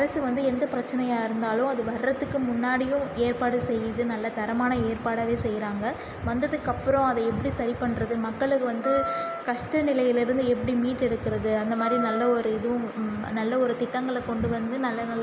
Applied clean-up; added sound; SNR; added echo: none; Wind instrument, woodwind instrument; 7 dB; none.